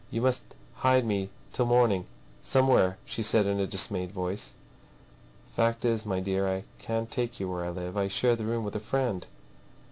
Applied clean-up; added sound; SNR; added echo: none; none; none; none.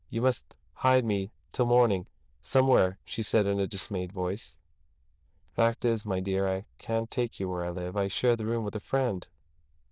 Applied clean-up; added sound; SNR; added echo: neural diffusion model UNIVERSE++.